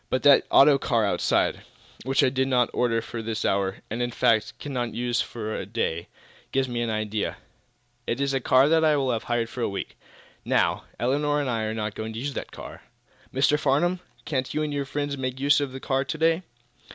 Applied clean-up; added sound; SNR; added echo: none; none; none; none.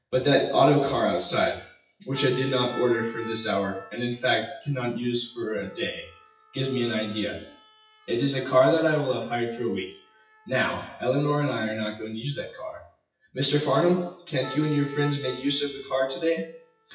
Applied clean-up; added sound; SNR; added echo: classical method WPE with log-MMSE.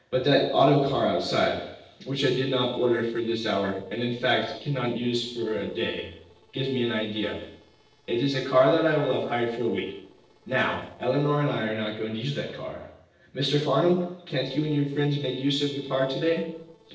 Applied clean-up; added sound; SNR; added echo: neural separator model SepFormer DNS4.